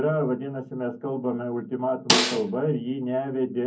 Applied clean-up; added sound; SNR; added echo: none; Snare drum; -1 dB; reverberation time 0.3 s.